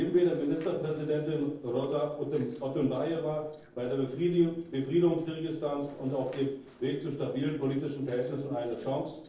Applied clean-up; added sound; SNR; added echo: neural separator model SepFormer DNS4.